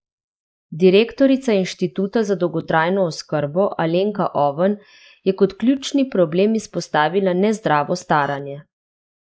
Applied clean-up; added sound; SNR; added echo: neural mask model Resemble Enhance denoiser.